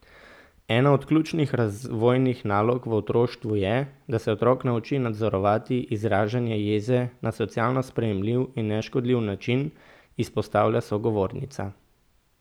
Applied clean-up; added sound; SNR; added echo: none; none; none; none.